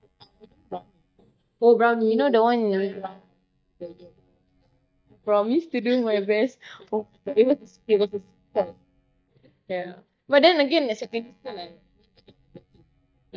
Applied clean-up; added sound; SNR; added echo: neural mask model DeepFilterNet 3.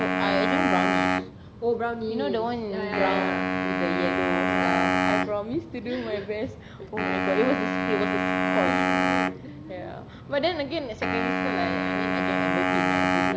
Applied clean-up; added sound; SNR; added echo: none; Wind instrument, woodwind instrument; -3 dB; none.